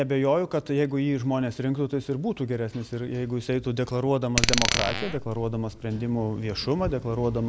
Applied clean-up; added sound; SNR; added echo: none; Glass; 1 dB; none.